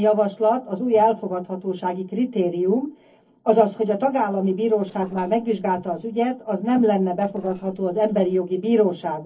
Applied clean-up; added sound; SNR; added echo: neural separator model SepFormer DNS4.